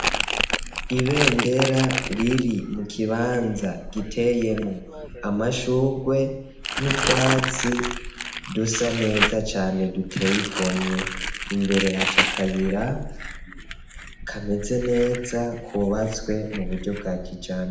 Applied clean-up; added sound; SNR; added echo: none; Crumpling, crinkling; 4 dB; reverberation time 0.8 s.